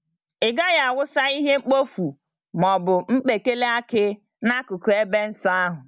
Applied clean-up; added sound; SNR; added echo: none; none; none; none.